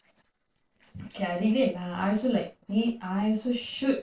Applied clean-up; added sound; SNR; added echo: neural separator model SepFormer DNS4.